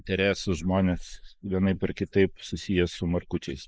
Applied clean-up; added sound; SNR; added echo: neural mask model Resemble Enhance denoiser.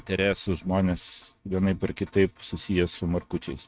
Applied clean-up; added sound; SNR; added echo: neural mask model RNNoise.